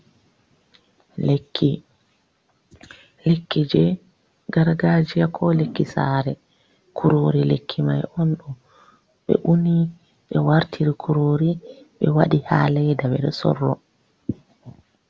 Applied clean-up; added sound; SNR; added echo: none; none; none; none.